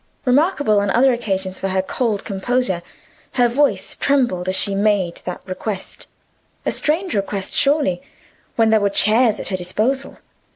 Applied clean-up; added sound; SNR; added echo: none; none; none; none.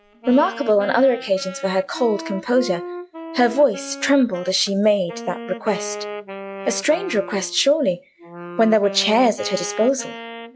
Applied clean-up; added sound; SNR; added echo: classical method log-MMSE.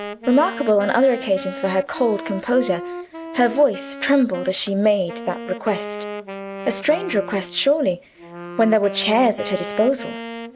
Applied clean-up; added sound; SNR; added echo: none; Wind instrument, woodwind instrument; 12 dB; none.